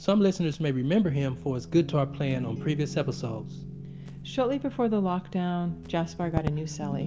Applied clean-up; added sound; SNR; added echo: none; Crackle; 17 dB; reverberation time 0.3 s.